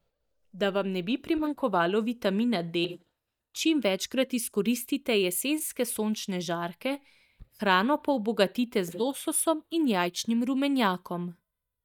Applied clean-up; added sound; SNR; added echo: neural mask model DeepFilterNet 3.